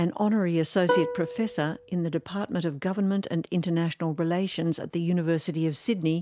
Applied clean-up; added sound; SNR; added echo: none; Plucked string instrument; 5 dB; none.